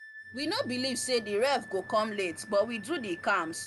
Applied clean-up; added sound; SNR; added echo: none; Wind instrument, woodwind instrument; 16 dB; none.